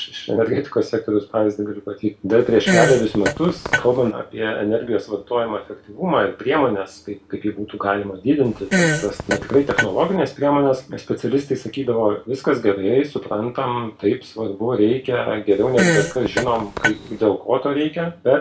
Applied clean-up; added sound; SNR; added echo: none; Fart; 2 dB; reverberation time 0.3 s.